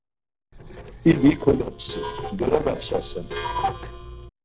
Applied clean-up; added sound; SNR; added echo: neural separator model SepFormer DNS4.